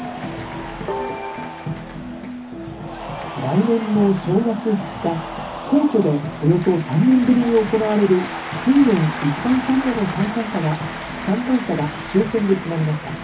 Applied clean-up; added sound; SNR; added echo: none; Cheering; 12 dB; reverberation time 0.3 s.